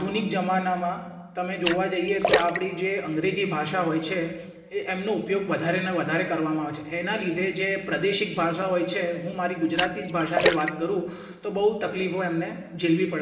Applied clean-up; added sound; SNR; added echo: none; Splash, splatter; 2 dB; reverberation time 1.2 s.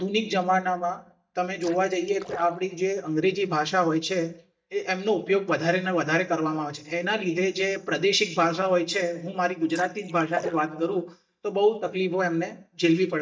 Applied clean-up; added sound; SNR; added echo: neural mask model DeepFilterNet 3.